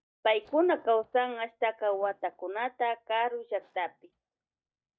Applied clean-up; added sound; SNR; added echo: neural mask model DeepFilterNet 3.